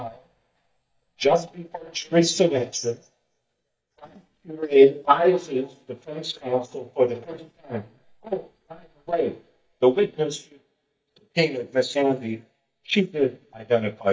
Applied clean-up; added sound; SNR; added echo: neural mask model DeepFilterNet 3.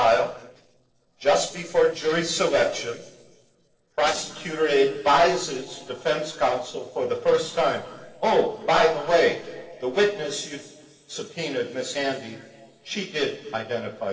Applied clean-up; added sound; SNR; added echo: neural separator model SepFormer DNS4.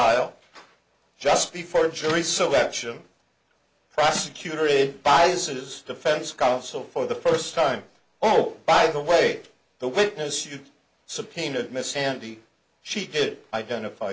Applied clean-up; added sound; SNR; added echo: none; none; none; none.